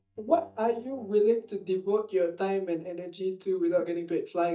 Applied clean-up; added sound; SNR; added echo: neural mask model DeepFilterNet 3.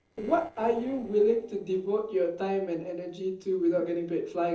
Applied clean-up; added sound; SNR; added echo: neural separator model SepFormer DNS4.